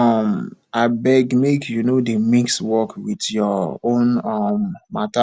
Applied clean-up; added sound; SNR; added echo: none; none; none; none.